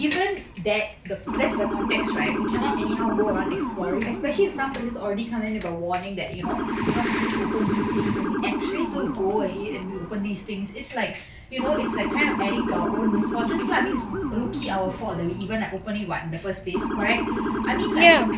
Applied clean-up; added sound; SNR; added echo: none; Motor vehicle (road) / Siren; 2 dB; none.